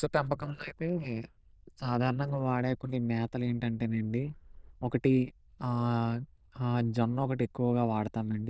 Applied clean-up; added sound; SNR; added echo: neural diffusion model UNIVERSE++.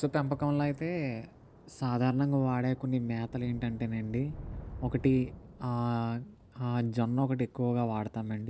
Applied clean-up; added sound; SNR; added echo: none; Thunder / Rain; 17 dB; none.